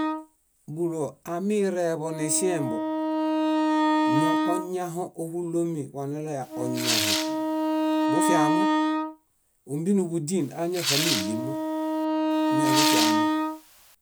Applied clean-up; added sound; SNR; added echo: none; Wind instrument, woodwind instrument + Tearing; -4 dB; none.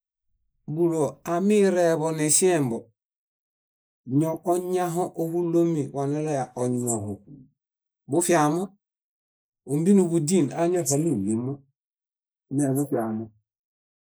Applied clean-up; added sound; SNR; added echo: neural mask model Resemble Enhance denoiser.